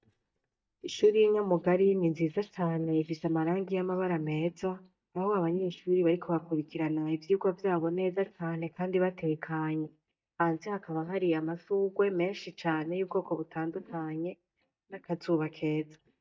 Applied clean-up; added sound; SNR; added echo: neural mask model DeepFilterNet 3.